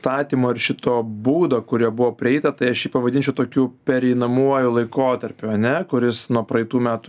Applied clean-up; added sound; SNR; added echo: none; none; none; none.